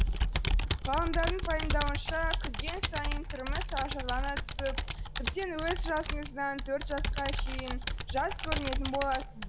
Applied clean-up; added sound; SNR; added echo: none; Computer keyboard; -3 dB; none.